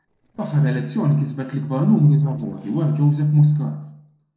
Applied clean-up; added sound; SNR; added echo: neural separator model SepFormer DNS4.